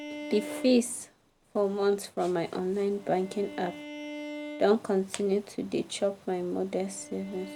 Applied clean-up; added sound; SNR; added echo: none; Bowed string instrument; 14 dB; none.